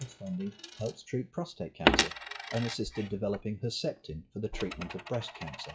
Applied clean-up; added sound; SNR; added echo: classical method WPE with log-MMSE.